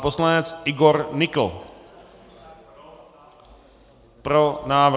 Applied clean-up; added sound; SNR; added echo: none; none; none; none.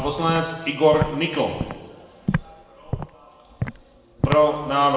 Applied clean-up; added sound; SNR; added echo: none; Walk, footsteps; 7 dB; reverberation time 1.1 s.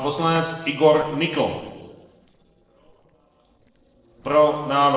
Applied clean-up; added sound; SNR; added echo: neural separator model SepFormer DNS4.